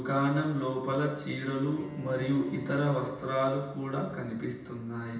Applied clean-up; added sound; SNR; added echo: none; Bowed string instrument; 14 dB; reverberation time 0.9 s.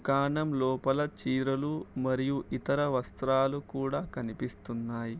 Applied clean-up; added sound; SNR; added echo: none; none; none; none.